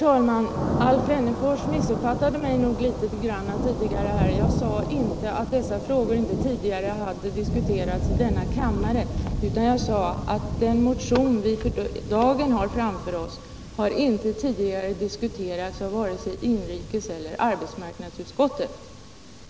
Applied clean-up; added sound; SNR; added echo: none; Thunder; 4 dB; none.